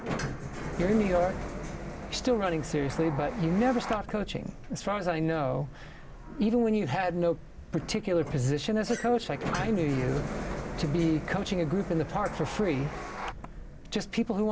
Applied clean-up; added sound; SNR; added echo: none; Sliding door; 8 dB; none.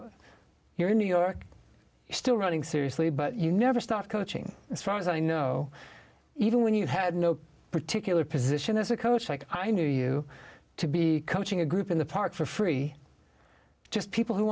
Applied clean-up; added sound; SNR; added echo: none; none; none; none.